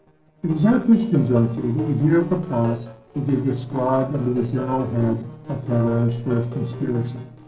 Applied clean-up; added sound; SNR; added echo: neural separator model SepFormer DNS4.